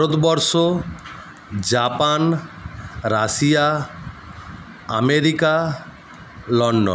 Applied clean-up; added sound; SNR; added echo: none; none; none; none.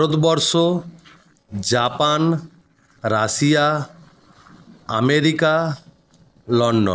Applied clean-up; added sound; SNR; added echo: neural separator model SepFormer DNS4.